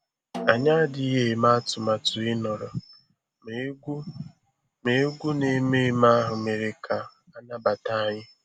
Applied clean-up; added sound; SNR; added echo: none; Snare drum; 15 dB; none.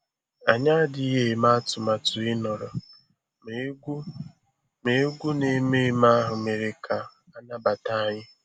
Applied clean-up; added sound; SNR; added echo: none; none; none; none.